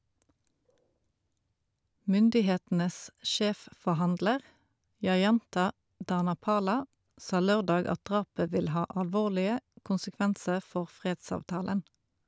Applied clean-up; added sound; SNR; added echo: none; none; none; none.